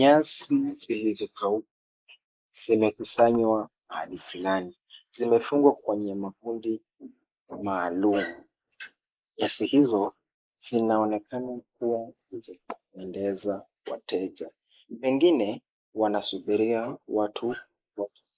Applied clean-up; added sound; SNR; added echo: neural mask model Resemble Enhance denoiser.